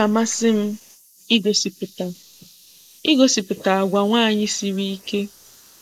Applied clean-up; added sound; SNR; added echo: neural mask model Resemble Enhance denoiser.